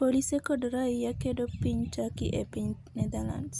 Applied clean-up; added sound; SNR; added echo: none; none; none; none.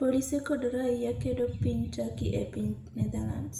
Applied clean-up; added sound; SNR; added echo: none; none; none; reverberation time 0.7 s.